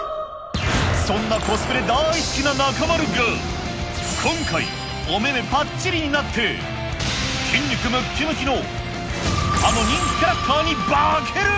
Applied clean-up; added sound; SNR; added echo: none; none; none; none.